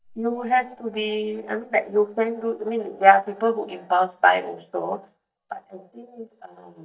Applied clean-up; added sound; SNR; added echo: neural mask model DeepFilterNet 3.